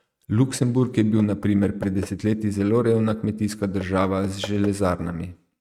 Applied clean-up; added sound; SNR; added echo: neural mask model RNNoise.